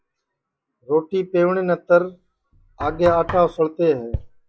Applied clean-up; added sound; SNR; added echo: classical method log-MMSE.